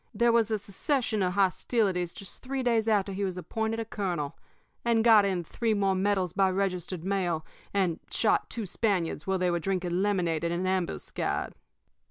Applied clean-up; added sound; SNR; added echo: none; none; none; none.